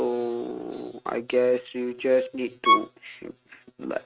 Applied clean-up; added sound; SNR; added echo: neural mask model RNNoise.